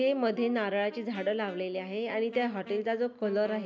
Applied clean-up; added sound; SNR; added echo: none; Wind instrument, woodwind instrument; 17 dB; none.